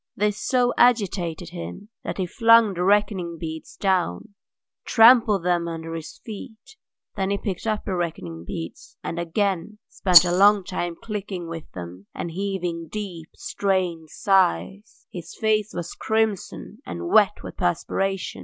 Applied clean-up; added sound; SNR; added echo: none; Rattle; -1 dB; none.